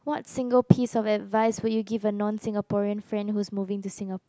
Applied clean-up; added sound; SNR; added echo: none; none; none; none.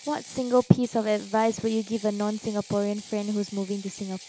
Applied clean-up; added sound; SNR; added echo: none; Ratchet, pawl; 19 dB; none.